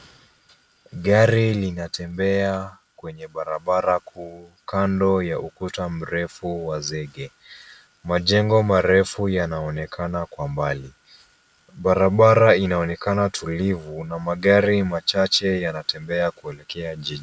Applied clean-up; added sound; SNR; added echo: none; none; none; none.